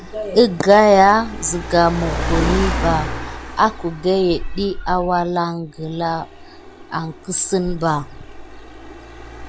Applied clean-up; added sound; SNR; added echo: none; Car; 8 dB; none.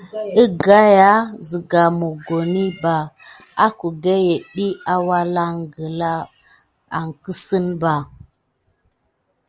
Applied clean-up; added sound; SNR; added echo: none; none; none; none.